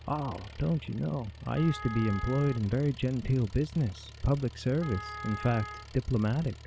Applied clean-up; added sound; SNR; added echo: none; Wind instrument, woodwind instrument + Engine; 14 dB; none.